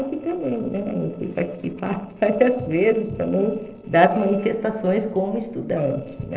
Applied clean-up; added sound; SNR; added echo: neural separator model SepFormer DNS4.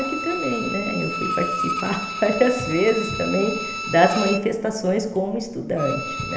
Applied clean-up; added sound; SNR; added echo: none; Bowed string instrument; 6 dB; reverberation time 0.8 s.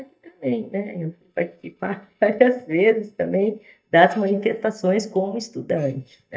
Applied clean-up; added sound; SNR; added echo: neural mask model DeepFilterNet 3.